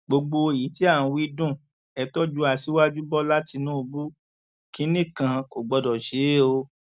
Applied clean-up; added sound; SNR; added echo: none; none; none; none.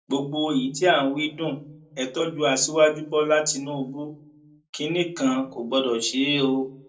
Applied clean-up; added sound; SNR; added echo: none; none; none; reverberation time 0.2 s.